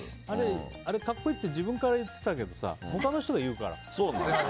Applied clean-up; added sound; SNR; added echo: none; none; none; none.